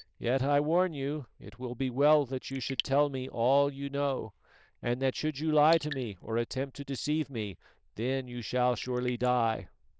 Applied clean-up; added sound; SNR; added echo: neural diffusion model UNIVERSE++.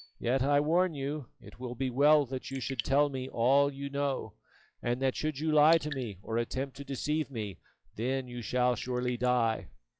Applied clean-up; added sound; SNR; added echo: classical method log-MMSE.